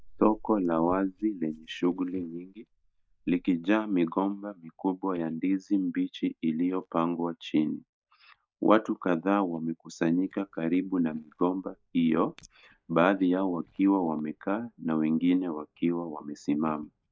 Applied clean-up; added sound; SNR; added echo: neural mask model DeepFilterNet 3.